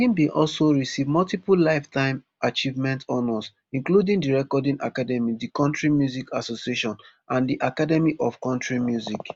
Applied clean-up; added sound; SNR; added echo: none; none; none; none.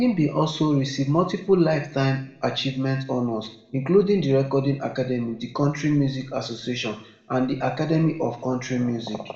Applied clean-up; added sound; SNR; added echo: none; none; none; reverberation time 0.6 s.